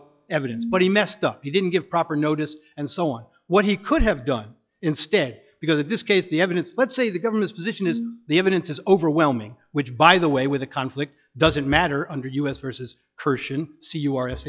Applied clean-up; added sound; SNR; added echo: classical method log-MMSE.